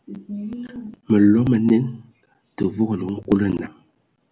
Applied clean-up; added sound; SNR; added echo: none; none; none; none.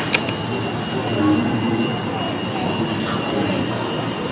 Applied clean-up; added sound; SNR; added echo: none; Alarm; -3 dB; reverberation time 0.8 s.